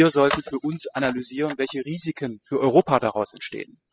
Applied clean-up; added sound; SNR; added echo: classical method spectral subtraction.